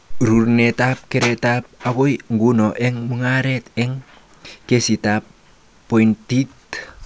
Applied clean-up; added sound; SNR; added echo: none; none; none; none.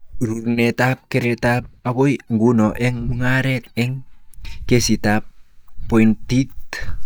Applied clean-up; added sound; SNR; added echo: neural mask model DeepFilterNet 3.